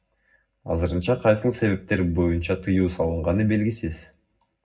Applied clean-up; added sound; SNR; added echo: none; none; none; reverberation time 0.3 s.